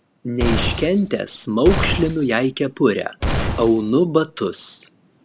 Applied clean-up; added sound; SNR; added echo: none; Glass; 4 dB; none.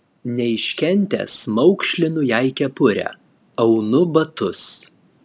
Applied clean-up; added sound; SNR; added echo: none; none; none; none.